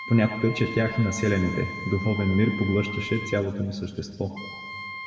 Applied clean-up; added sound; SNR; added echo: none; Wind instrument, woodwind instrument; 11 dB; reverberation time 1.8 s.